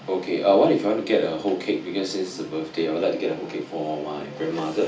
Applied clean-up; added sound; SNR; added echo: none; none; none; reverberation time 0.4 s.